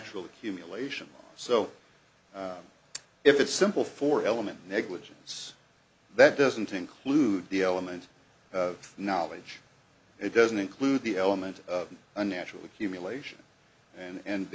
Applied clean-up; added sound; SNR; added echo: none; none; none; none.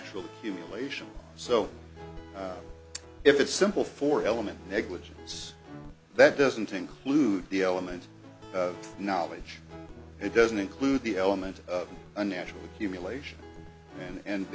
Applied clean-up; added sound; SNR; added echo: none; Guitar; 17 dB; none.